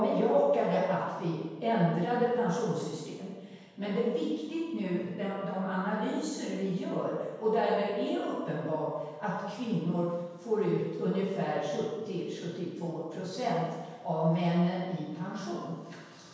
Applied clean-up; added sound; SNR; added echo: none; none; none; reverberation time 1.2 s.